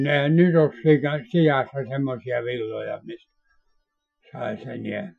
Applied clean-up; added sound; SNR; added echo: classical method Wiener filter.